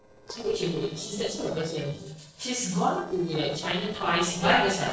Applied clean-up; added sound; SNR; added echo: neural separator model SepFormer DNS4.